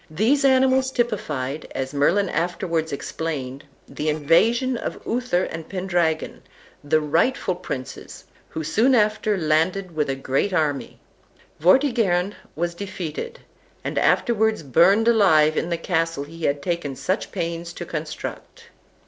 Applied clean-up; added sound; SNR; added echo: neural separator model SepFormer DNS4.